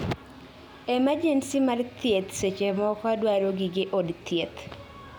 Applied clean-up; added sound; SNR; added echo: none; none; none; none.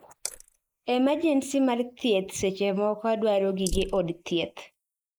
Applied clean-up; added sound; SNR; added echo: neural mask model Resemble Enhance denoiser.